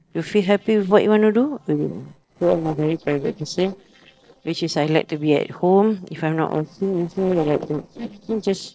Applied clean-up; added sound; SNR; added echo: neural separator model SepFormer DNS4.